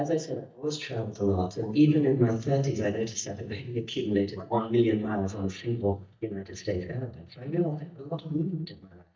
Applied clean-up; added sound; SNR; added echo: neural mask model DeepFilterNet 3.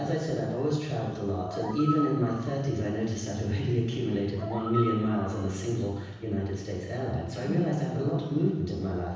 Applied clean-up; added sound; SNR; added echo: none; Animal; 11 dB; reverberation time 1.1 s.